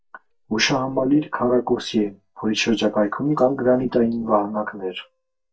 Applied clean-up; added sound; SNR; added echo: neural mask model DeepFilterNet 3.